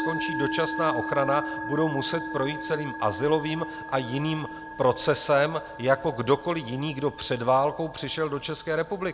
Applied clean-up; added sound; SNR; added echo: none; Musical instrument; 8 dB; none.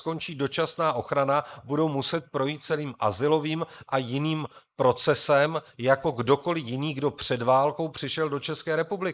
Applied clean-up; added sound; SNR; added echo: neural mask model Resemble Enhance denoiser.